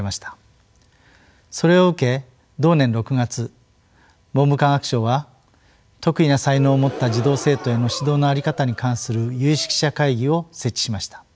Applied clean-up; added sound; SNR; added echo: none; Gasp; 15 dB; none.